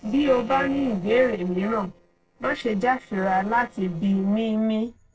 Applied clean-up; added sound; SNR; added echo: neural separator model SepFormer DNS4.